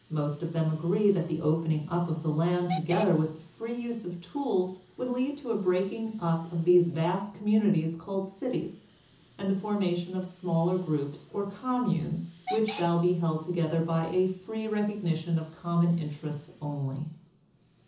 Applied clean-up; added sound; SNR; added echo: none; Hiss / Alarm / Train; 19 dB; reverberation time 0.6 s.